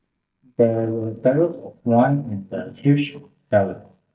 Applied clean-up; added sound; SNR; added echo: neural mask model DeepFilterNet 3.